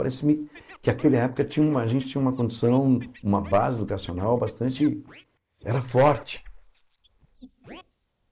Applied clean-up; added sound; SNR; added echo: neural mask model Resemble Enhance denoiser.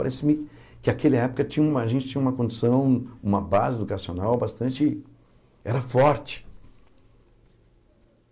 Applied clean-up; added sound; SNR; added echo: none; none; none; none.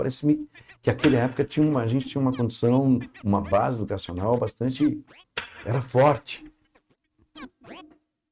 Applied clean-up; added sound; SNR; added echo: neural mask model RNNoise.